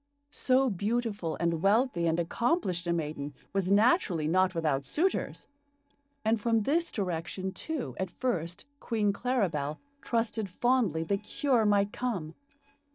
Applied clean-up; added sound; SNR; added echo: neural separator model SepFormer DNS4.